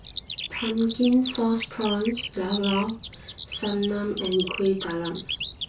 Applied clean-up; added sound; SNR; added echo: none; Bird vocalization, bird call, bird song; 5 dB; reverberation time 0.2 s.